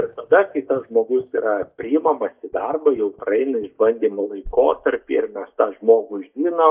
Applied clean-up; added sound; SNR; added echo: neural mask model DeepFilterNet 3.